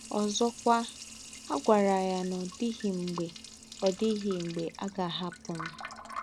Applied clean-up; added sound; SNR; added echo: none; Liquid; 14 dB; none.